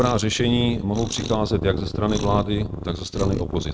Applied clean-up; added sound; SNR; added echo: neural mask model RNNoise.